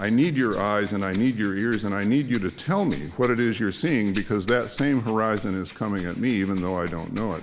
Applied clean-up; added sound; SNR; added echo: neural mask model Resemble Enhance denoiser.